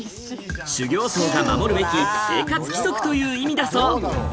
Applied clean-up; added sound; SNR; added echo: none; none; none; none.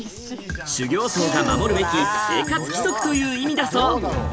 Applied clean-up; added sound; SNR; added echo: none; Bell; 17 dB; none.